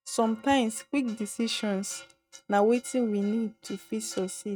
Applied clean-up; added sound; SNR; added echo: neural mask model RNNoise.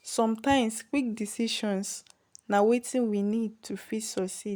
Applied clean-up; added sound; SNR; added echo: none; none; none; none.